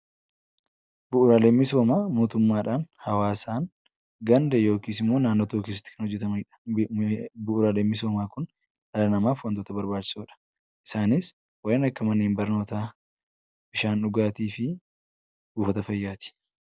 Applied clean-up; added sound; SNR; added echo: none; none; none; none.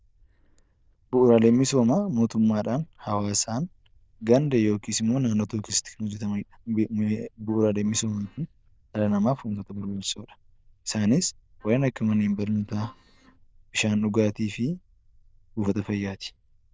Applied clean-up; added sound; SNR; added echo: neural diffusion model UNIVERSE++.